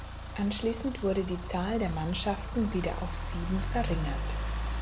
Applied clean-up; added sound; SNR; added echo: none; Idling / Engine starting / Accelerating, revving, vroom / Car; 2 dB; none.